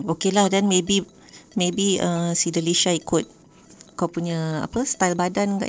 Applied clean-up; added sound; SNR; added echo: neural separator model SepFormer DNS4.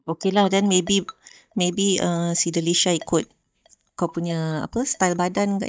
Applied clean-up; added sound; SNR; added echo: neural mask model DeepFilterNet 3.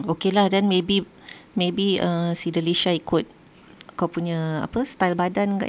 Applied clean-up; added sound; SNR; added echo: none; none; none; none.